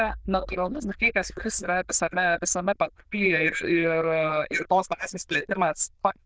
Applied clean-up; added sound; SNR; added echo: neural diffusion model UNIVERSE++.